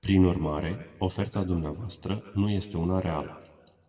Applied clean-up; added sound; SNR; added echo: none; none; none; reverberation time 1.0 s.